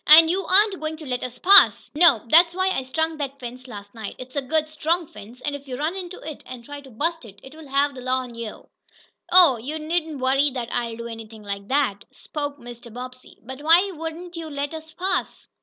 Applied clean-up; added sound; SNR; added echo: none; none; none; none.